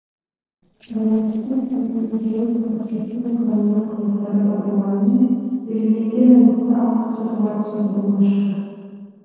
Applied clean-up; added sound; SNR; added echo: neural separator model SepFormer DNS4.